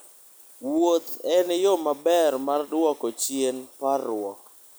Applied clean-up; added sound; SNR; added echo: none; none; none; none.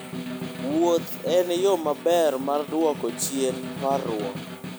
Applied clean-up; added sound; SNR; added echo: none; Snare drum; 10 dB; none.